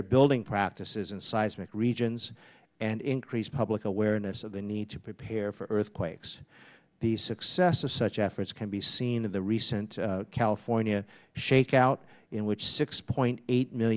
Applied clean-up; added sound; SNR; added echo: none; none; none; none.